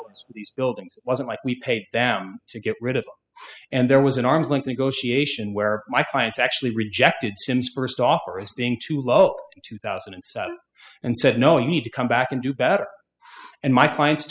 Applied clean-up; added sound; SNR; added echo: classical method spectral subtraction.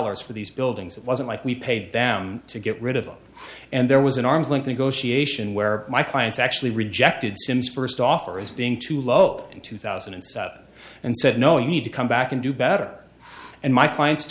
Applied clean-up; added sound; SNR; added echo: none; none; none; none.